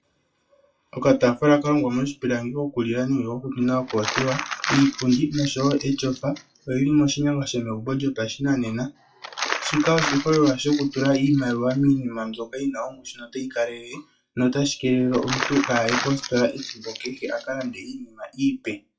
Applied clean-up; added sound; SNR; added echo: classical method WPE with log-MMSE.